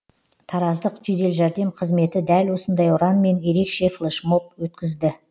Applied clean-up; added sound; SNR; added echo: none; none; none; none.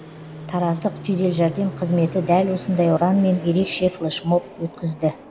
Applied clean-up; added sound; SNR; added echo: none; Fixed-wing aircraft, airplane; 15 dB; none.